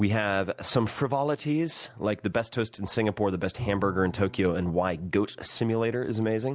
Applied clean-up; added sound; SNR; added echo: none; Bowed string instrument; 20 dB; none.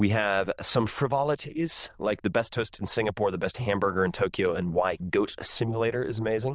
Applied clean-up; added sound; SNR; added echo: neural diffusion model UNIVERSE++.